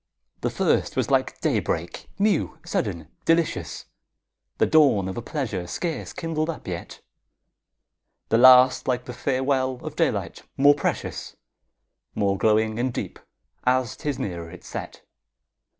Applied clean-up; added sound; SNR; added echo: none; none; none; none.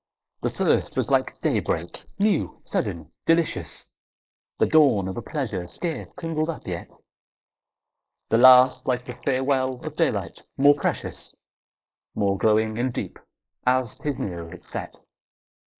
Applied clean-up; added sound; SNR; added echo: neural mask model Resemble Enhance denoiser.